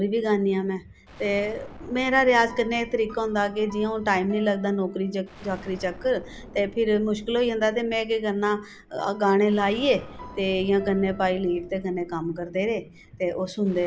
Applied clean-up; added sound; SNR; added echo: none; Piano + Explosion; 19 dB; none.